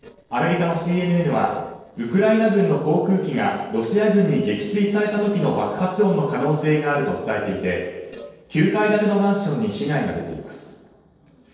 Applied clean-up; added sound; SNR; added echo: neural separator model SepFormer DNS4.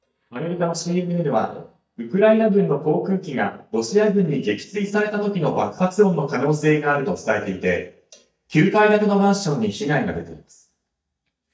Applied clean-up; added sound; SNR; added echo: neural mask model DeepFilterNet 3.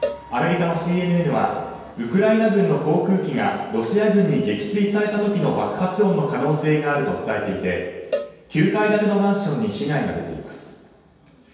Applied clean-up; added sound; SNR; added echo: none; Cowbell; 13 dB; reverberation time 1.2 s.